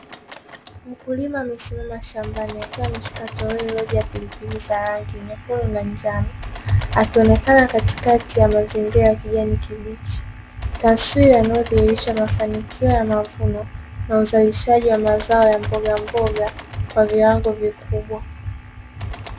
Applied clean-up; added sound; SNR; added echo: none; Engine / Mechanisms; 18 dB; none.